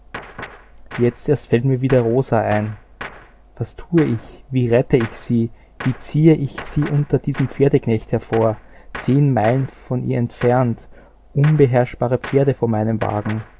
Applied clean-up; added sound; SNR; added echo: none; Gunshot, gunfire; 19 dB; none.